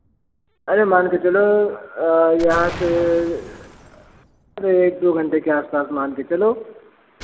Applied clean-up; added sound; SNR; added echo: none; Explosion; 18 dB; none.